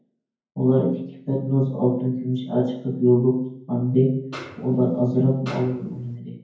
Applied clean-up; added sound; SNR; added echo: none; Snare drum; 17 dB; reverberation time 0.9 s.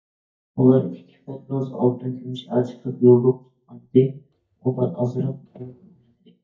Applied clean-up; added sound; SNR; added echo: neural mask model DeepFilterNet 3.